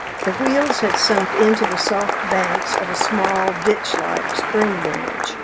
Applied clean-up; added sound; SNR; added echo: none; Applause; 1 dB; none.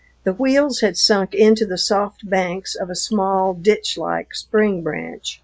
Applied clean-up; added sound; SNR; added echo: none; none; none; none.